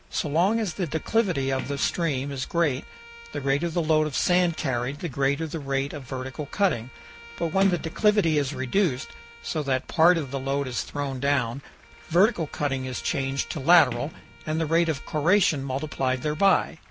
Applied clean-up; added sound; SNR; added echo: none; Sliding door + Bowed string instrument; 18 dB; none.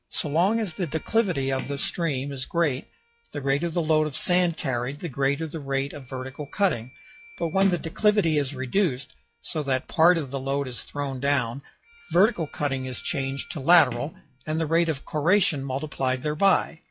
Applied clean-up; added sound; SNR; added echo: classical method log-MMSE.